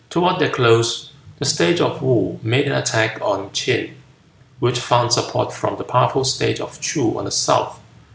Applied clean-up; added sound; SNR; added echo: none; none; none; none.